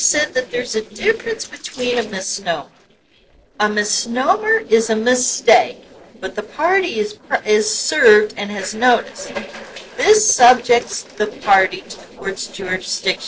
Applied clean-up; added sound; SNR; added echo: neural separator model SepFormer DNS4.